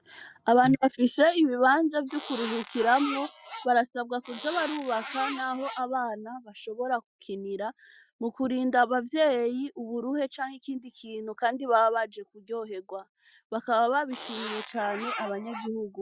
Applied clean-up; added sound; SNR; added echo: classical method Wiener filter.